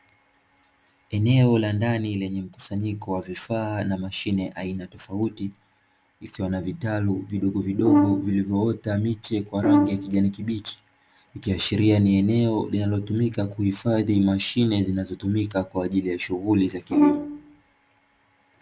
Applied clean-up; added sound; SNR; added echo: none; Brass instrument; -2 dB; none.